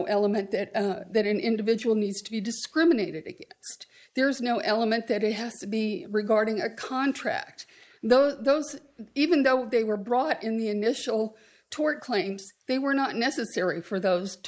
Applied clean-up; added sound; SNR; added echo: neural mask model Resemble Enhance denoiser.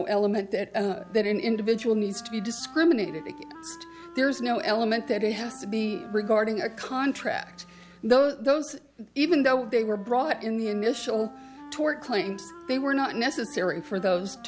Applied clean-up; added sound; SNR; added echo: none; Wind instrument, woodwind instrument; 19 dB; none.